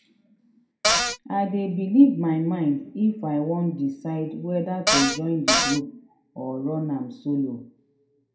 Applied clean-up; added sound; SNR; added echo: none; Cupboard open or close; -3 dB; reverberation time 0.4 s.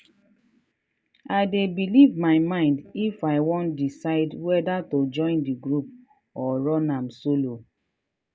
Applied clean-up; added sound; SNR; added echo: none; none; none; none.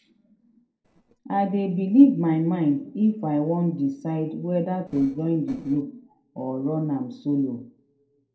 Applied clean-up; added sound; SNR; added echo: neural separator model SepFormer DNS4.